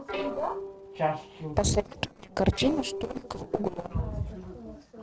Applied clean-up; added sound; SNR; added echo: neural separator model SepFormer DNS4.